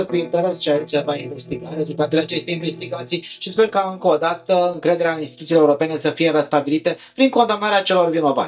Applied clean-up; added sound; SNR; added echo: neural mask model DeepFilterNet 3.